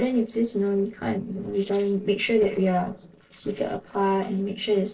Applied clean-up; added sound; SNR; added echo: neural separator model SepFormer DNS4.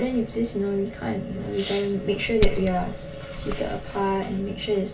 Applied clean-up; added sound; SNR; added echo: none; Glass; 5 dB; reverberation time 0.2 s.